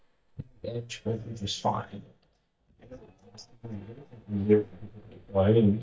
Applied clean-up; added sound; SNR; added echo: neural mask model DeepFilterNet 3.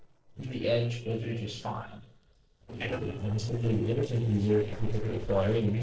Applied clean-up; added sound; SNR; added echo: neural separator model SepFormer DNS4.